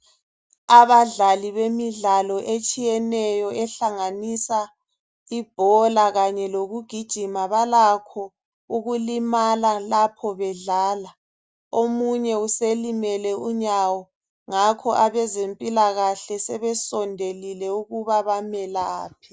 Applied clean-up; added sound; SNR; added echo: none; none; none; none.